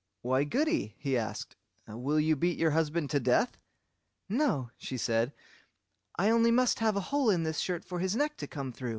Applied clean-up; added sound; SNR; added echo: none; none; none; none.